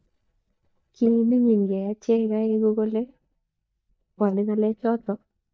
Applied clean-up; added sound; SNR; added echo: neural mask model DeepFilterNet 3.